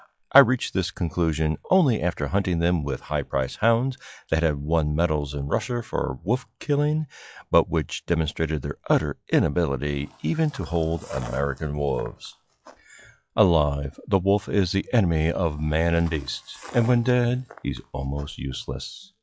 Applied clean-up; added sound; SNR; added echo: classical method log-MMSE.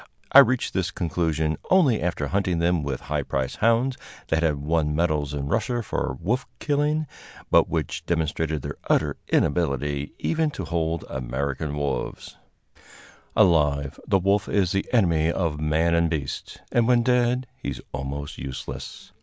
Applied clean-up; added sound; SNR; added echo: none; none; none; none.